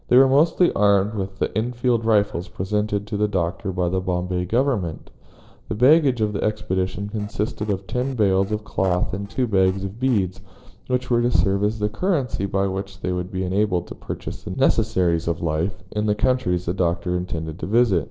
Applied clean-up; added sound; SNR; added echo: neural separator model SepFormer DNS4.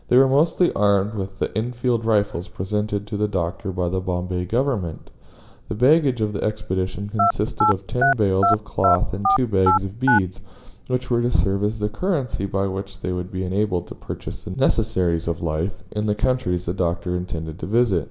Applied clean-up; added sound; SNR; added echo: none; Telephone; 0 dB; reverberation time 0.9 s.